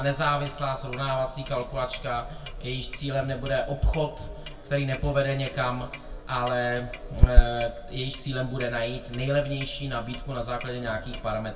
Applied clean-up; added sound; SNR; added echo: none; Clock; 0 dB; reverberation time 0.1 s.